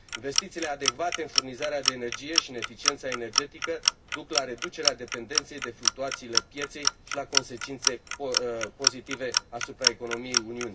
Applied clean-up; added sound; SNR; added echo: none; Clock; -5 dB; reverberation time 0.4 s.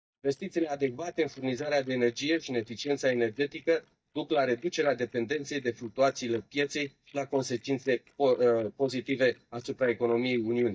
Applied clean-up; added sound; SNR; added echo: neural mask model DeepFilterNet 3.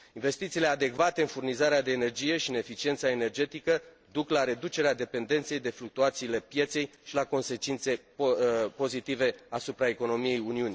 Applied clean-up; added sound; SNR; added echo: none; none; none; none.